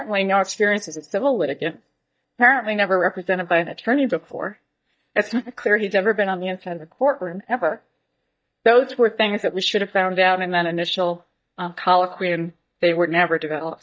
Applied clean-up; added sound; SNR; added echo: neural mask model DeepFilterNet 3.